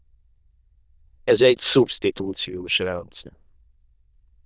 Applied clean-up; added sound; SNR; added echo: neural diffusion model UNIVERSE++.